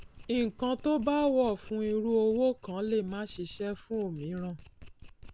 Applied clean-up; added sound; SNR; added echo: none; Domestic sounds, home sounds; 20 dB; none.